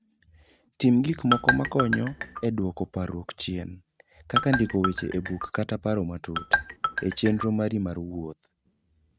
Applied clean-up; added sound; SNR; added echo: neural mask model RNNoise.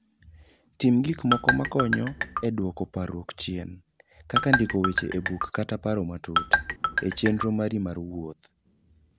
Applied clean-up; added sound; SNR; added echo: none; Marimba, xylophone; -2 dB; none.